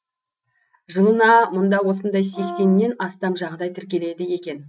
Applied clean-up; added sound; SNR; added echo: neural mask model RNNoise.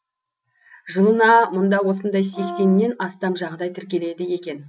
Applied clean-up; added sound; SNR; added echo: none; Brass instrument; 13 dB; none.